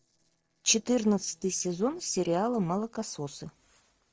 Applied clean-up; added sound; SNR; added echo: neural separator model SepFormer DNS4.